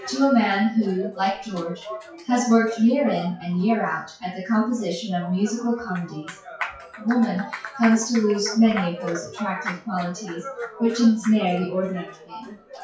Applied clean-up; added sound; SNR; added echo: classical method WPE with log-MMSE.